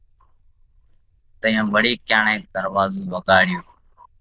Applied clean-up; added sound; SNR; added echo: neural diffusion model UNIVERSE++.